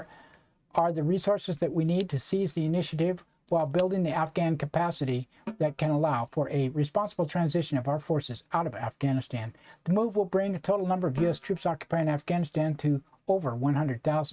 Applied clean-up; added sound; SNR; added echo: neural mask model RNNoise.